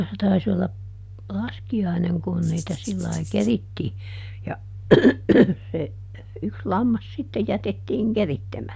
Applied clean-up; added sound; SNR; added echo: none; Rattle (instrument); 18 dB; none.